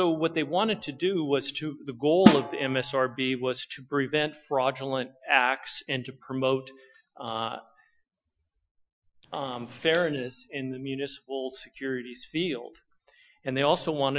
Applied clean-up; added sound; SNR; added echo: classical method Wiener filter.